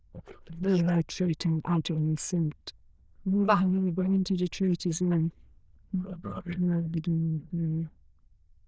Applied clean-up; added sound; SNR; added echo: neural diffusion model UNIVERSE++.